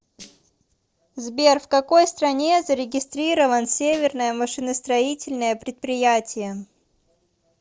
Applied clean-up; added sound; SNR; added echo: neural separator model SepFormer DNS4.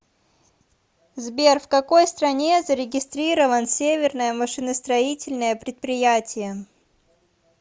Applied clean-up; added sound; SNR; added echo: none; none; none; none.